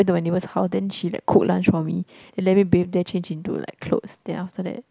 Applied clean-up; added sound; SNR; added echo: none; none; none; none.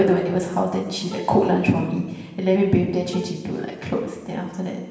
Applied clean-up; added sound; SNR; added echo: none; Bowed string instrument; 18 dB; reverberation time 1.4 s.